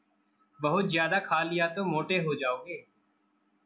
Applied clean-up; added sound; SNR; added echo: none; none; none; none.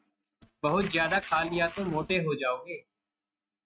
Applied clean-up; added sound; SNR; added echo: neural mask model RNNoise.